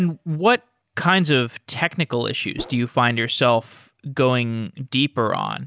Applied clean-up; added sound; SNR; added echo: none; Whoosh, swoosh, swish; 13 dB; none.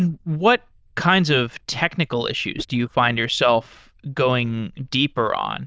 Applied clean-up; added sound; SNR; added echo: neural diffusion model UNIVERSE++.